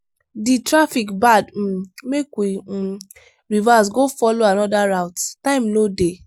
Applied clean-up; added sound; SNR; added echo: none; none; none; none.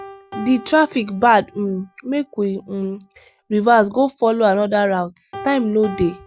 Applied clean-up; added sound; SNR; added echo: none; Piano; 20 dB; none.